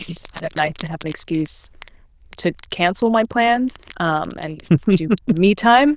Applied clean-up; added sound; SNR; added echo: neural diffusion model UNIVERSE++.